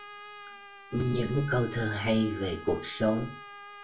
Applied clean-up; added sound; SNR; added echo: none; Trumpet; 15 dB; reverberation time 0.3 s.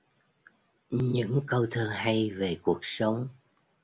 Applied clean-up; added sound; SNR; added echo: none; none; none; none.